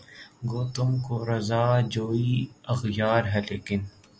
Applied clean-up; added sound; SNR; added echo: none; none; none; none.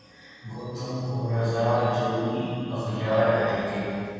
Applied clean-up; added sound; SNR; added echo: none; none; none; reverberation time 2.2 s.